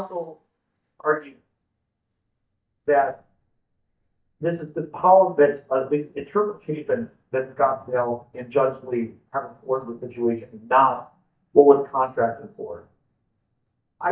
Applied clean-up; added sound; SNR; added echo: neural mask model DeepFilterNet 3.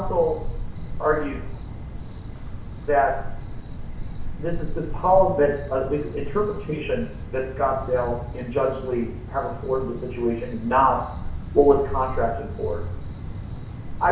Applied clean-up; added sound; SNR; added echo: none; Cricket; 5 dB; reverberation time 0.6 s.